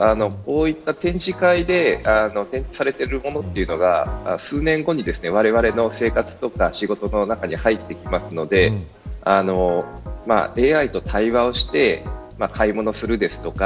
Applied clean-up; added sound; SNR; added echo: none; none; none; none.